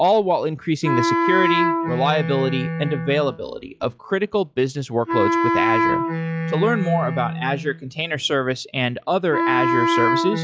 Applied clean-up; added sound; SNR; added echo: classical method log-MMSE.